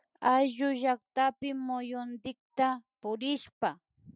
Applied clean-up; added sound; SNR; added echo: none; none; none; none.